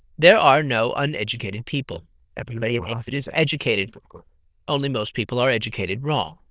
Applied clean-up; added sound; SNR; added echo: neural diffusion model UNIVERSE++.